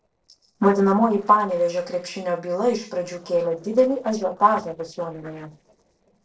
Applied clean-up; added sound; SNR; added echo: neural separator model SepFormer DNS4.